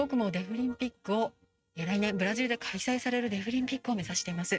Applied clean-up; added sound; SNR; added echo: neural mask model RNNoise.